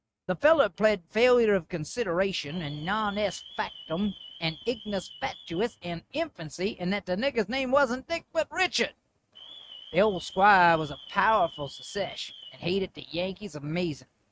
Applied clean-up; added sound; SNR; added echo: neural mask model RNNoise.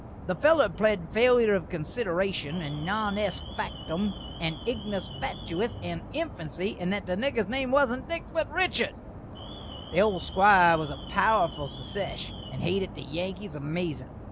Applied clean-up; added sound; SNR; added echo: none; Alarm; 12 dB; none.